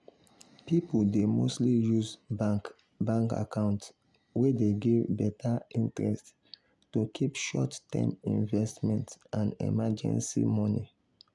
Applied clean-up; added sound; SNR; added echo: none; none; none; none.